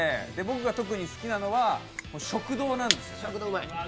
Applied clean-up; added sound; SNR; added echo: none; Crushing; 9 dB; none.